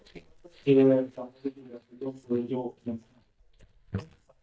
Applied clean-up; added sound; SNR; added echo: neural mask model DeepFilterNet 3.